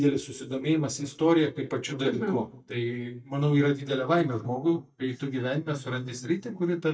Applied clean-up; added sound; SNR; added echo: neural mask model DeepFilterNet 3.